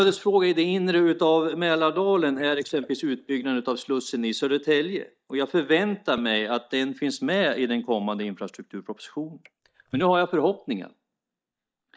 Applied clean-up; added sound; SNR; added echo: neural mask model DeepFilterNet 3.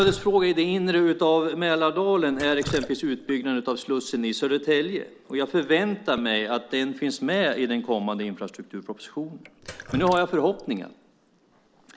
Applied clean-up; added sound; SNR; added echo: none; Drip; 18 dB; none.